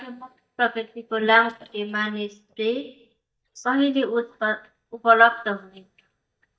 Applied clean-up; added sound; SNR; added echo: neural mask model DeepFilterNet 3.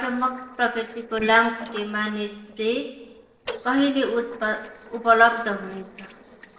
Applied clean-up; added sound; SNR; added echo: neural separator model SepFormer DNS4.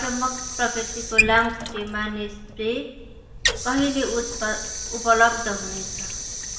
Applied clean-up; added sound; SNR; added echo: none; Sink (filling or washing) / Water; 4 dB; reverberation time 1.1 s.